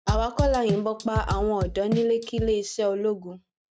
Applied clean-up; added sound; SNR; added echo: neural mask model RNNoise.